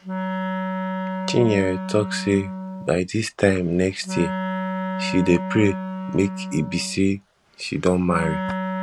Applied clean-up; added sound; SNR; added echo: none; Wind instrument, woodwind instrument; 6 dB; none.